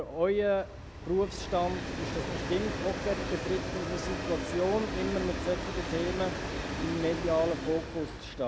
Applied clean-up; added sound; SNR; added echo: none; Train; 4 dB; none.